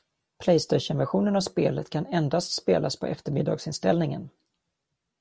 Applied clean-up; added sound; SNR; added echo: none; none; none; none.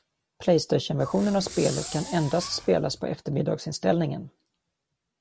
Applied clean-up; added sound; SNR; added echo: none; Fireworks; 13 dB; none.